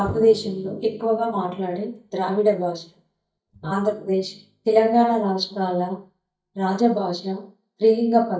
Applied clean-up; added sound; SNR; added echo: neural mask model DeepFilterNet 3.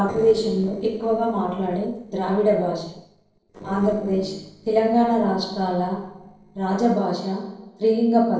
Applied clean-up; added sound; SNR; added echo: neural separator model SepFormer DNS4.